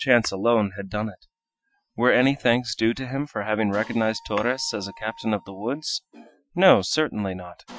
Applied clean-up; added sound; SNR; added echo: classical method Wiener filter.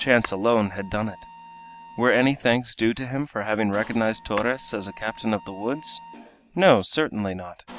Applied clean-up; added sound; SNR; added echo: none; Tap / Hammer + Mechanisms; 19 dB; none.